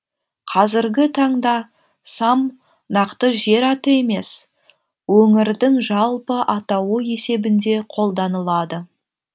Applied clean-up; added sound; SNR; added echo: none; none; none; none.